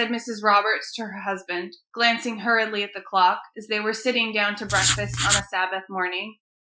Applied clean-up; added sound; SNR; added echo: classical method Wiener filter.